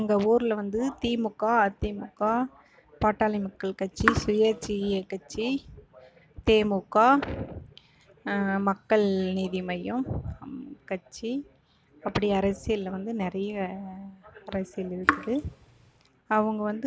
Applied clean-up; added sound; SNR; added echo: none; Raindrop / Drip; 3 dB; none.